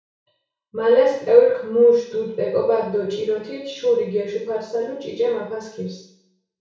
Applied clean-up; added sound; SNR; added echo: none; none; none; reverberation time 0.6 s.